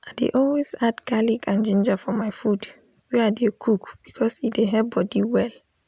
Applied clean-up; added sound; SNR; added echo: none; none; none; none.